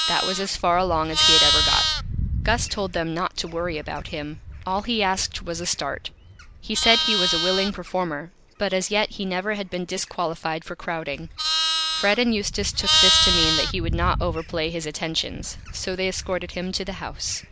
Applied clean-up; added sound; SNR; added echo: none; Livestock, farm animals, working animals; 0 dB; none.